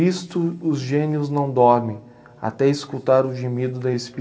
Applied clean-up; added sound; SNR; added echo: none; none; none; reverberation time 2.1 s.